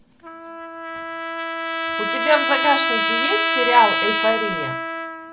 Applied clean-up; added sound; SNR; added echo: none; Trumpet; -1 dB; none.